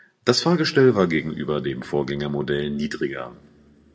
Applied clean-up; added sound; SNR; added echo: none; none; none; reverberation time 1.8 s.